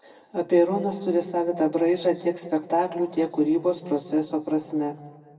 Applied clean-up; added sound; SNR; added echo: none; none; none; reverberation time 1.3 s.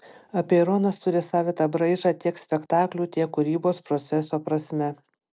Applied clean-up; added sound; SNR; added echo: none; none; none; none.